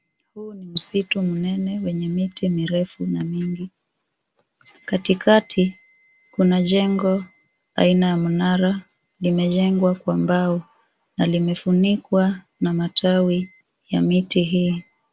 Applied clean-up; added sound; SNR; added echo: none; none; none; none.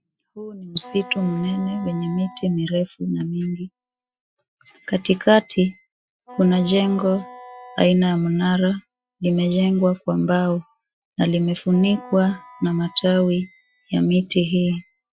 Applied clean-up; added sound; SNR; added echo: classical method Wiener filter.